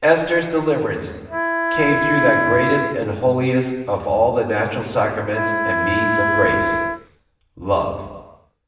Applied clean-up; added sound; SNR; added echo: none; Wind instrument, woodwind instrument; 0 dB; reverberation time 1.1 s.